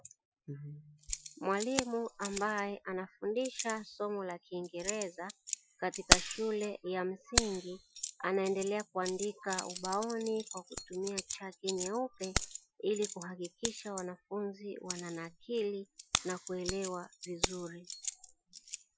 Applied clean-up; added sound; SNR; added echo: classical method Wiener filter.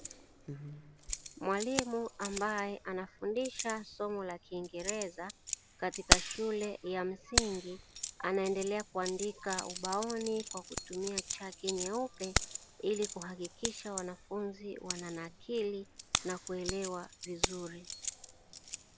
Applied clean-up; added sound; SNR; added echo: none; Keys jangling; 1 dB; none.